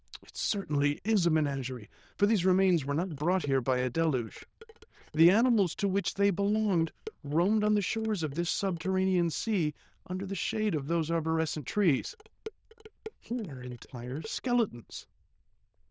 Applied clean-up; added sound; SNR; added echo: neural diffusion model UNIVERSE++.